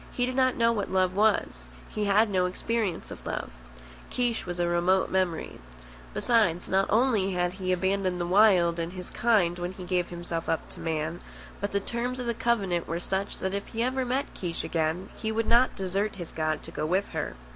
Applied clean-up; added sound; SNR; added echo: none; none; none; none.